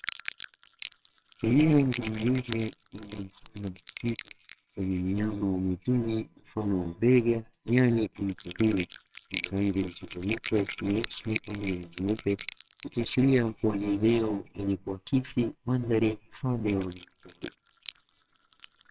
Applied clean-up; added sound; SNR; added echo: neural separator model SepFormer WHAMR!.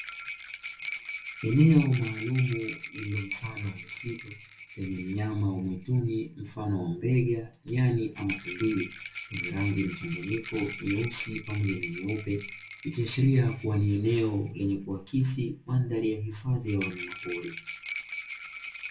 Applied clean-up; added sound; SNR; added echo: none; Rattle; 12 dB; reverberation time 0.2 s.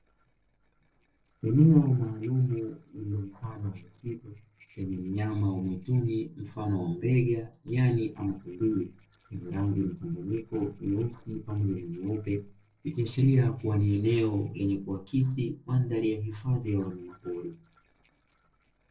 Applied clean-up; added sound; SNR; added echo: neural separator model SepFormer DNS4.